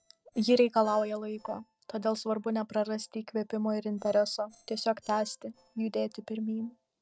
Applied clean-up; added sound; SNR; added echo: neural separator model SepFormer DNS4.